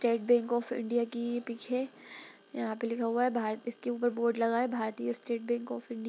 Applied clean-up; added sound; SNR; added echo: none; none; none; none.